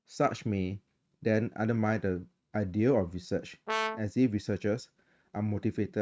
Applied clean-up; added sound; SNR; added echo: neural mask model RNNoise.